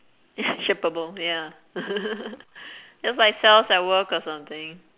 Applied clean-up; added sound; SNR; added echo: none; none; none; none.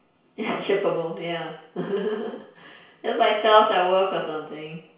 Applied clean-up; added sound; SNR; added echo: none; none; none; reverberation time 0.6 s.